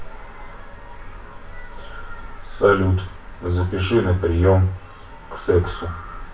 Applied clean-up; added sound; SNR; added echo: none; none; none; reverberation time 0.3 s.